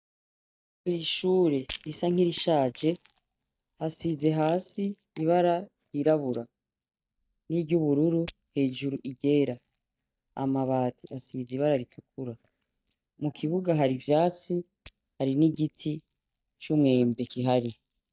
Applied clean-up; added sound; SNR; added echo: neural mask model DeepFilterNet 3.